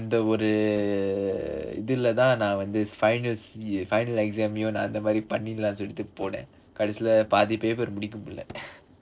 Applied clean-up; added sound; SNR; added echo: neural separator model SepFormer DNS4.